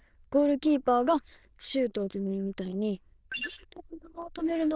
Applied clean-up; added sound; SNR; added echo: neural diffusion model UNIVERSE++.